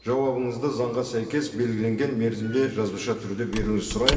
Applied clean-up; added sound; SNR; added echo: none; Squeak / Wood; 9 dB; reverberation time 2.3 s.